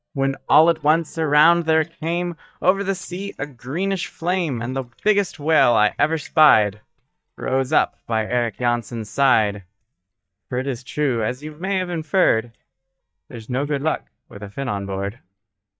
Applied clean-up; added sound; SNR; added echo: neural mask model DeepFilterNet 3.